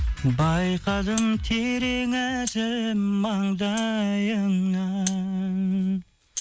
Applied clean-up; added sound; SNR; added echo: none; Rattle (instrument); 18 dB; none.